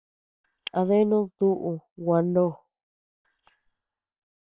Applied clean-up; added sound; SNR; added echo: neural separator model SepFormer WHAM!.